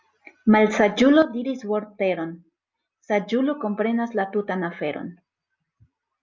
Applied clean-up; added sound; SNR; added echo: none; none; none; none.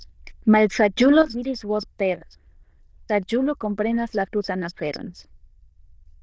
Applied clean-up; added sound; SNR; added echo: neural diffusion model UNIVERSE++.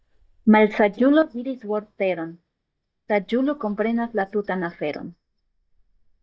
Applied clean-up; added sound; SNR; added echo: neural mask model DeepFilterNet 3.